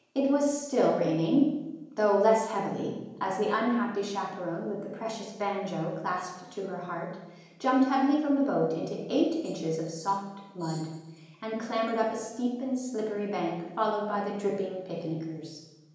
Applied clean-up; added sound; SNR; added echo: none; none; none; reverberation time 1.0 s.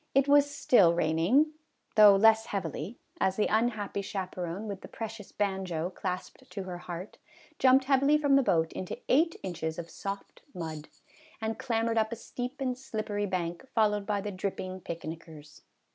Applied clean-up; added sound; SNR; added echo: none; none; none; none.